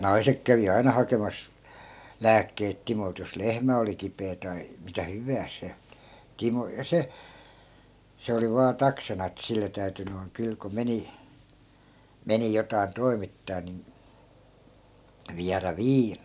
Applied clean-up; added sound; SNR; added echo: none; none; none; none.